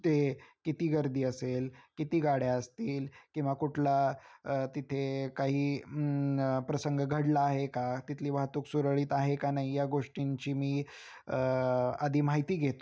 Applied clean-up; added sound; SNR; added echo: none; none; none; none.